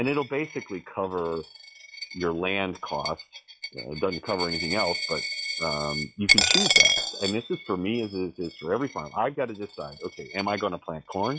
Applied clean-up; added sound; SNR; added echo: classical method log-MMSE.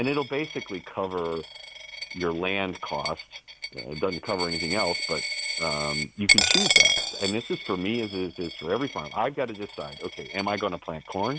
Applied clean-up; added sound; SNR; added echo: none; Coin (dropping); -1 dB; none.